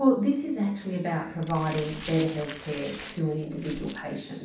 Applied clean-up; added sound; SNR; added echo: none; Glass; 10 dB; reverberation time 0.7 s.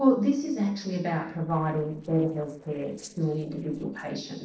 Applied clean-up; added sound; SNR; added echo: neural separator model SepFormer DNS4.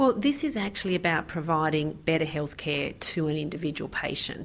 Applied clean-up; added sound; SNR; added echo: none; none; none; none.